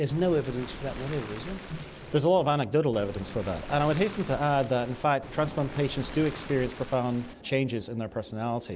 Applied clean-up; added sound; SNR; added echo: none; Waves, surf; 13 dB; none.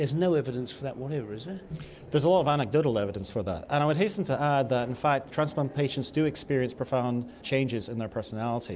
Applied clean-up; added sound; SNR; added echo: none; none; none; none.